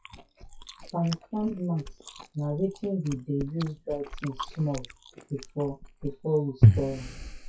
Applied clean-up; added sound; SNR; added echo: classical method WPE with log-MMSE.